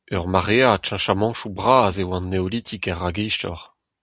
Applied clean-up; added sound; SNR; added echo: none; none; none; none.